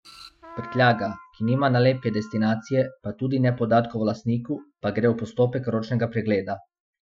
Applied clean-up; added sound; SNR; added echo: classical method Wiener filter.